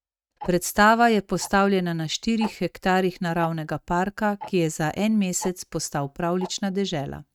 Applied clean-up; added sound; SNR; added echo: neural mask model RNNoise.